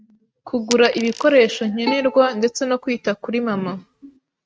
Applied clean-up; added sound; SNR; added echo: neural mask model RNNoise.